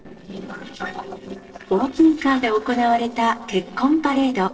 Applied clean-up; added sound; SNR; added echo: neural separator model SepFormer DNS4.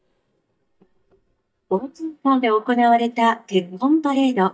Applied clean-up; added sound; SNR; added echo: neural mask model DeepFilterNet 3.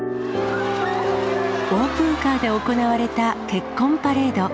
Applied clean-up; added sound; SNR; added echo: none; none; none; none.